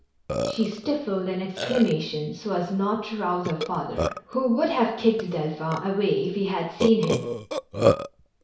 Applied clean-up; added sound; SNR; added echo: none; Burping, eructation; 5 dB; reverberation time 0.6 s.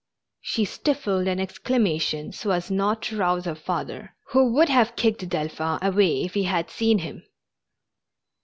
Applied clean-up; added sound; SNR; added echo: none; none; none; none.